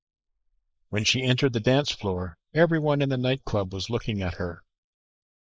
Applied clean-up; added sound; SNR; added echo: neural mask model Resemble Enhance denoiser.